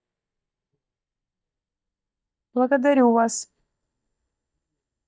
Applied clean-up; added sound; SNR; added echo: neural mask model DeepFilterNet 3.